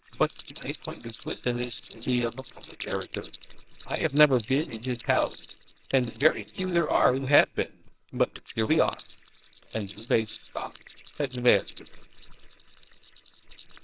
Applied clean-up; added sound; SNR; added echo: neural separator model SepFormer WHAMR!.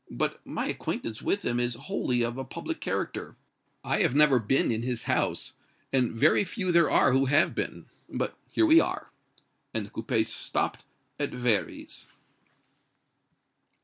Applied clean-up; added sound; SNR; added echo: none; none; none; none.